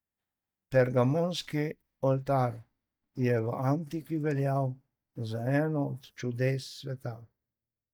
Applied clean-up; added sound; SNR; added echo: neural mask model DeepFilterNet 3.